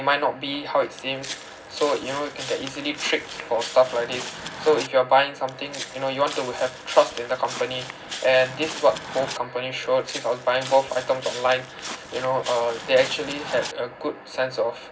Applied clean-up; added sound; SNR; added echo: none; Walk, footsteps; 12 dB; reverberation time 0.4 s.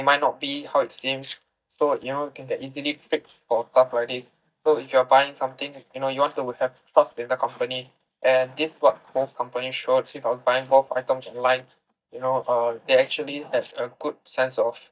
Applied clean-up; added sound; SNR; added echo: neural mask model DeepFilterNet 3.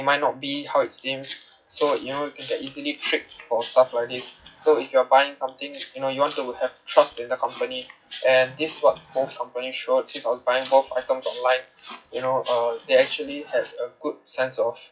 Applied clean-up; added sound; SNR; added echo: classical method WPE with log-MMSE.